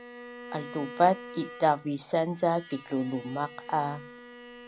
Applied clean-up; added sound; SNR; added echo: none; Bowed string instrument; 15 dB; none.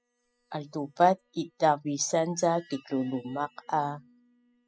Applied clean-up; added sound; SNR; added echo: classical method spectral subtraction.